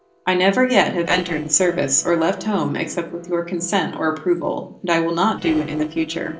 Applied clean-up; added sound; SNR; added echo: neural separator model SepFormer DNS4.